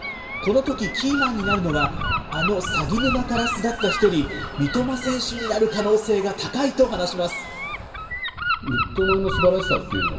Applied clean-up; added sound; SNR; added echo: none; Gull, seagull / Wind; 4 dB; reverberation time 1.8 s.